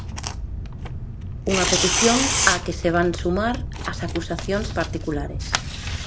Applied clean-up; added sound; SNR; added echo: none; Tearing; 0 dB; none.